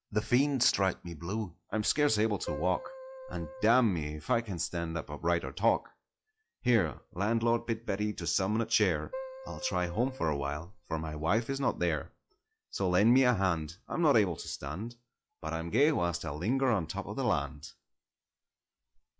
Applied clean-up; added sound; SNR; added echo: classical method log-MMSE.